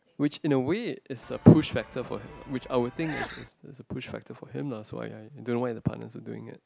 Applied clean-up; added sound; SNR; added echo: none; Sneeze / Church bell; 15 dB; none.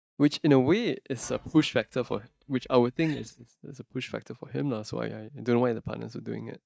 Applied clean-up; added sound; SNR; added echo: neural mask model DeepFilterNet 3.